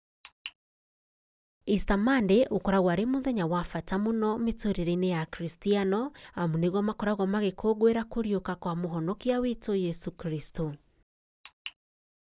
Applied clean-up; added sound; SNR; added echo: none; none; none; none.